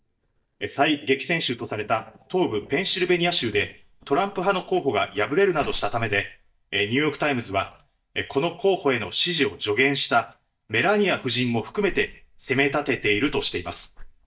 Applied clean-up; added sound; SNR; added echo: neural mask model DeepFilterNet 3.